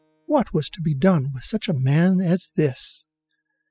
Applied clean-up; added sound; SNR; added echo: classical method spectral subtraction.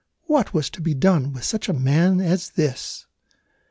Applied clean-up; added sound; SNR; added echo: none; none; none; none.